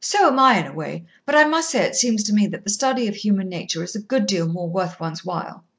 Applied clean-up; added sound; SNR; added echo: none; none; none; none.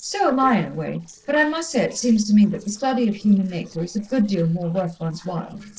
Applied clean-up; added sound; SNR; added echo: neural separator model SepFormer DNS4.